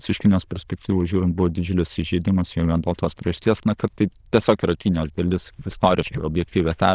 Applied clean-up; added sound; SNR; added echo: neural diffusion model UNIVERSE++.